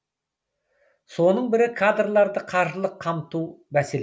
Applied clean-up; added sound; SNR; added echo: none; none; none; none.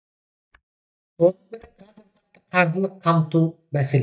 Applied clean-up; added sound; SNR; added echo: neural mask model DeepFilterNet 3.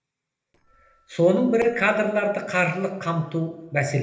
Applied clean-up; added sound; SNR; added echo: neural separator model SepFormer DNS4.